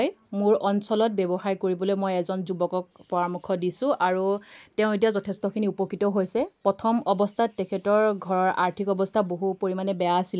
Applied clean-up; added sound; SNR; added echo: none; none; none; none.